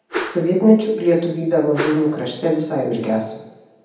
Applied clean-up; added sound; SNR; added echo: none; Whoosh, swoosh, swish; 11 dB; reverberation time 0.9 s.